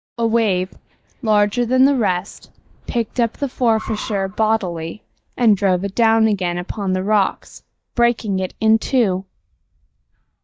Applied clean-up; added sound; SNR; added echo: neural mask model DeepFilterNet 3.